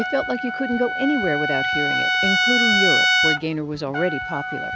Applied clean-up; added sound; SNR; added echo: none; Trumpet; -3 dB; none.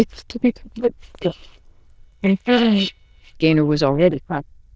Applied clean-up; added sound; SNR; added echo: neural diffusion model UNIVERSE++.